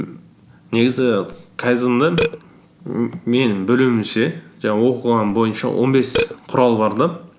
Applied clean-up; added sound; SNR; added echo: none; Burping, eructation; 12 dB; none.